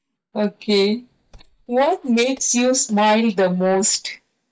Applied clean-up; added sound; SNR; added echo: neural mask model DeepFilterNet 3.